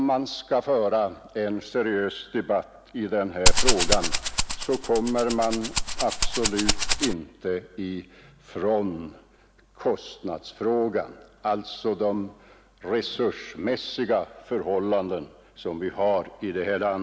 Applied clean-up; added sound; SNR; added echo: none; Rattle (instrument); -5 dB; none.